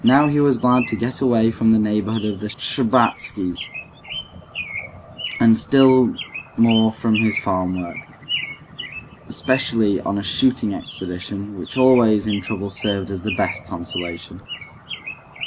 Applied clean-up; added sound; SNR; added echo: none; Bird; 11 dB; none.